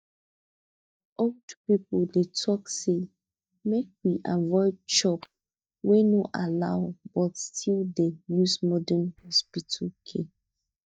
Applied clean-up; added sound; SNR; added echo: neural mask model DeepFilterNet 3.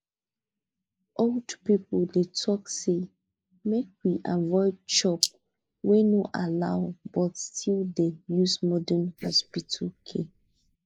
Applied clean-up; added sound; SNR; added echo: neural mask model Resemble Enhance denoiser.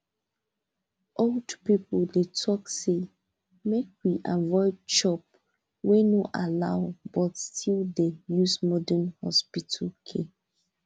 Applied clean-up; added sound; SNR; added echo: none; none; none; none.